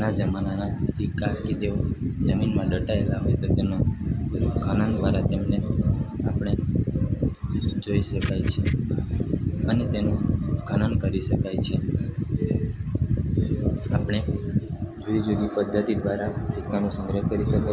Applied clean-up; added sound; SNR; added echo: none; Camera; 20 dB; none.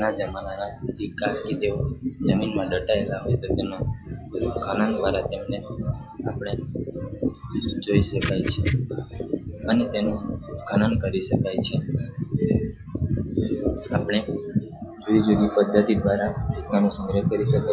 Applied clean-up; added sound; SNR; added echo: classical method log-MMSE.